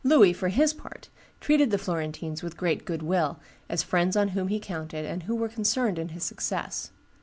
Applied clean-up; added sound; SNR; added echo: none; none; none; none.